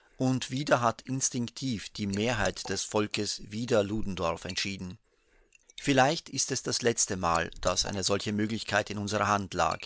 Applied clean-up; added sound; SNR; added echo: none; Liquid; 18 dB; none.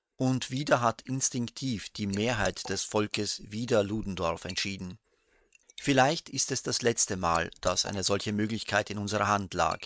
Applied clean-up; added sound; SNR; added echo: neural mask model RNNoise.